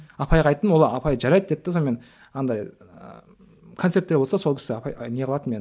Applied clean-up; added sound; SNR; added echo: none; none; none; none.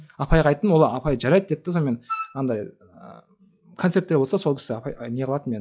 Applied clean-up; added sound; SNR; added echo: classical method log-MMSE.